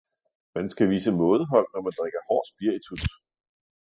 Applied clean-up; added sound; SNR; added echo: classical method spectral subtraction.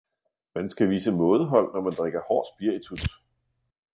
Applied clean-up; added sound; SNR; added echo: none; Tearing; 13 dB; none.